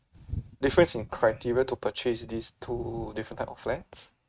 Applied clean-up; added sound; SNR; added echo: neural mask model RNNoise.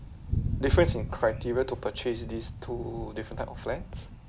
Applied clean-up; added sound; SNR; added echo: none; Thunder; 2 dB; none.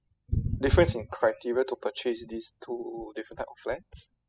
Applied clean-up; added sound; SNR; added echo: classical method spectral subtraction.